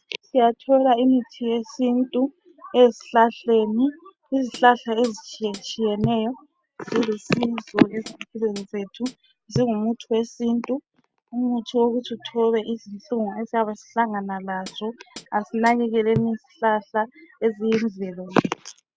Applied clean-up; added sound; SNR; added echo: none; Hi-hat; 13 dB; none.